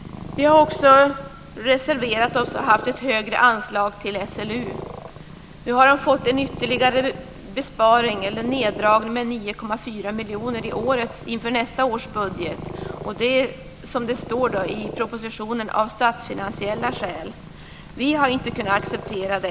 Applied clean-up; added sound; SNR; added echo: none; Purr; 14 dB; none.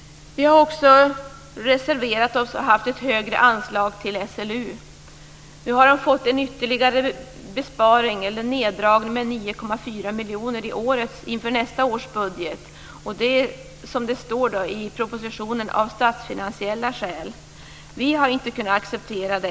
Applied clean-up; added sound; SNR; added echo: none; none; none; none.